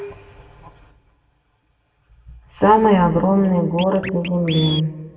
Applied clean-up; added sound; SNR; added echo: none; Scratching (performance technique); 13 dB; reverberation time 1.9 s.